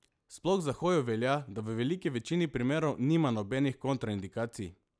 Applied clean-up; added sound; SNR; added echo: none; none; none; none.